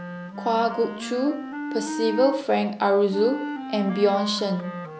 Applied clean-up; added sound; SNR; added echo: none; Wind instrument, woodwind instrument; 9 dB; none.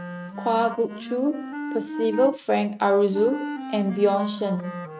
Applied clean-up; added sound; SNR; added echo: neural mask model RNNoise.